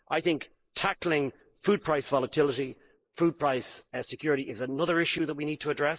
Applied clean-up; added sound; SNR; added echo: neural mask model Resemble Enhance denoiser.